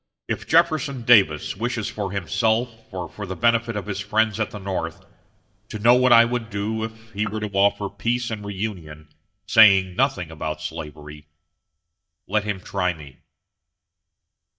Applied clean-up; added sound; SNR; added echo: neural mask model DeepFilterNet 3.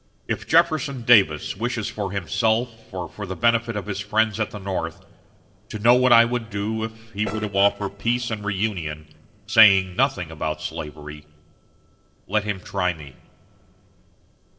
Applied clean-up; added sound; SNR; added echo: neural separator model SepFormer DNS4.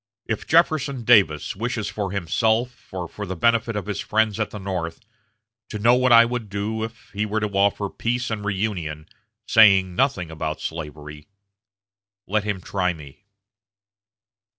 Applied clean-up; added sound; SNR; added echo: none; none; none; none.